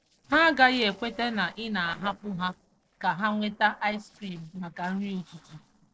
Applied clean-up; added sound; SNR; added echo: neural separator model SepFormer DNS4.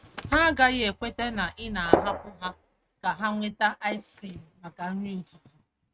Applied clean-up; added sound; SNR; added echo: neural mask model RNNoise.